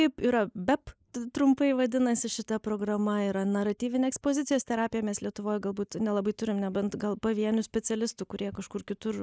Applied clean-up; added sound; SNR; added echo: neural mask model Resemble Enhance denoiser.